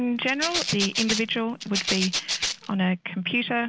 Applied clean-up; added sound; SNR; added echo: none; Rattle (instrument); 3 dB; none.